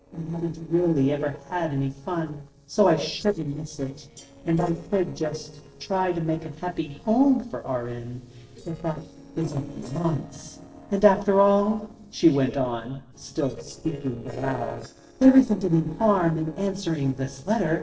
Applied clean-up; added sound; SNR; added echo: neural separator model SepFormer DNS4.